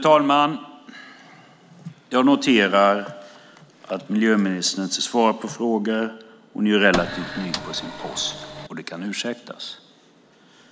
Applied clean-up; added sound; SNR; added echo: none; Printer; 9 dB; none.